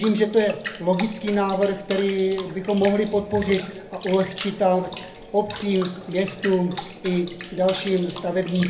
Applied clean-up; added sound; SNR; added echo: none; Bathtub (filling or washing) / Water; 11 dB; reverberation time 0.3 s.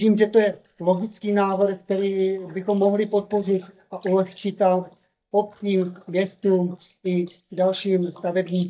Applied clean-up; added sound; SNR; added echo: neural mask model DeepFilterNet 3.